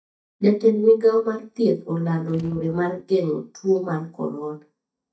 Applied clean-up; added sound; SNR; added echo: neural mask model DeepFilterNet 3.